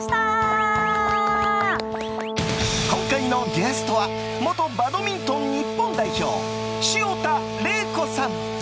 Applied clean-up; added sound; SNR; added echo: none; Brass instrument; 5 dB; none.